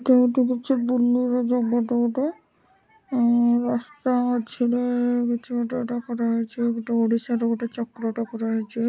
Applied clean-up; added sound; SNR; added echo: none; none; none; none.